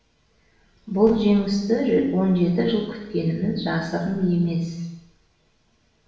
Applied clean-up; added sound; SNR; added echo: none; none; none; reverberation time 0.9 s.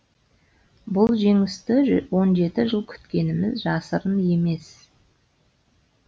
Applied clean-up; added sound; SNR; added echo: none; none; none; none.